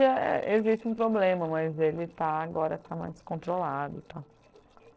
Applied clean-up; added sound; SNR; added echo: neural separator model SepFormer DNS4.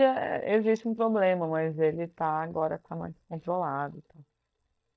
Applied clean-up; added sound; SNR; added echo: neural mask model DeepFilterNet 3.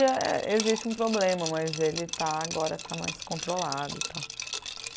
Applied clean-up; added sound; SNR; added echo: none; Liquid; 8 dB; none.